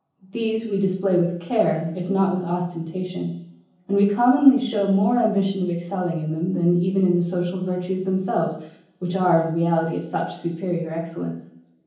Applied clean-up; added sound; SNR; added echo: none; none; none; reverberation time 0.7 s.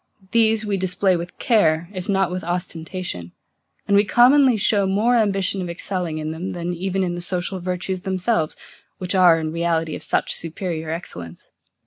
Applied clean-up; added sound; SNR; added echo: none; none; none; none.